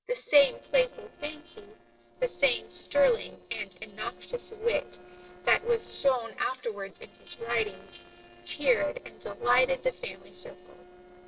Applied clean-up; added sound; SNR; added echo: neural separator model SepFormer DNS4.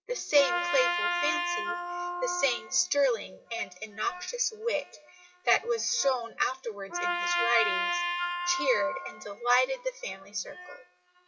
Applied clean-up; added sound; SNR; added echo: classical method WPE with log-MMSE.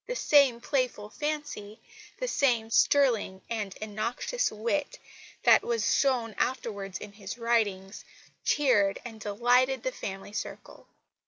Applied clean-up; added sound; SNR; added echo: none; none; none; none.